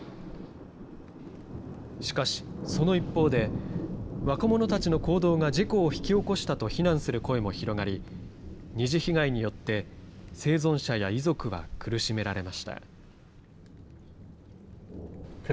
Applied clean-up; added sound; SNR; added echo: none; Thunder; 8 dB; none.